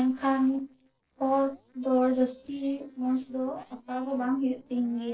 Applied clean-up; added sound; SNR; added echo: neural separator model SepFormer DNS4.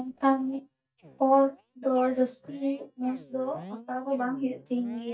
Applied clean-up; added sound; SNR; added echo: neural mask model DeepFilterNet 3.